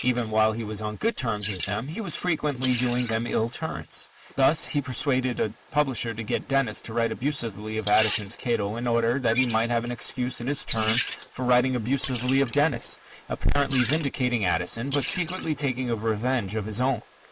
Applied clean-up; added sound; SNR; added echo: neural mask model Resemble Enhance denoiser.